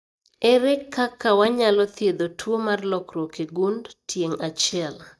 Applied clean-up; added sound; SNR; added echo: neural mask model DeepFilterNet 3.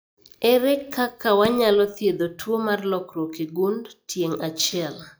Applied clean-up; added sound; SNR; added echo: classical method log-MMSE.